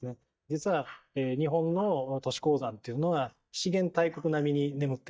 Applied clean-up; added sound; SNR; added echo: neural mask model DeepFilterNet 3.